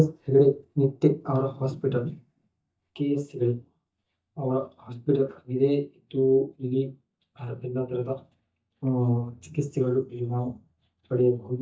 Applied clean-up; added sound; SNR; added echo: neural mask model DeepFilterNet 3.